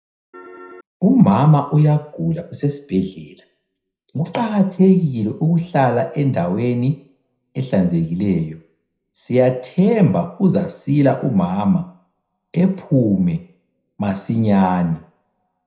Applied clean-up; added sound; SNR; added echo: none; Piano; 20 dB; reverberation time 0.4 s.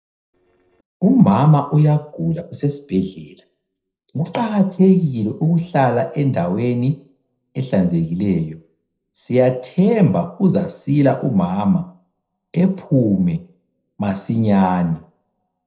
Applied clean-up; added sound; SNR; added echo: neural separator model SepFormer DNS4.